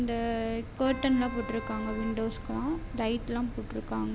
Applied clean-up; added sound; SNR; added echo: none; Keyboard (musical); 14 dB; none.